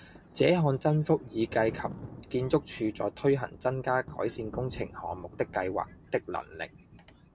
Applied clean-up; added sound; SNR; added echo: none; Thunder + Thunder; 17 dB; none.